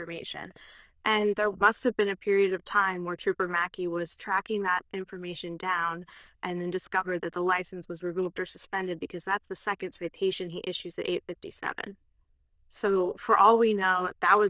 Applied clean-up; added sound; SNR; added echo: neural diffusion model UNIVERSE++.